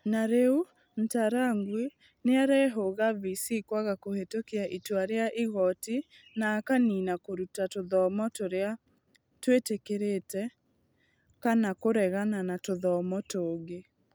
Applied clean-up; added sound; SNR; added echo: none; none; none; none.